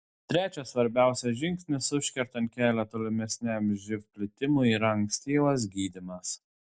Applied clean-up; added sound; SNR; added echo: none; none; none; none.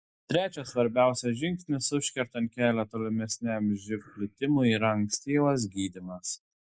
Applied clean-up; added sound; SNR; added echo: neural mask model Resemble Enhance denoiser.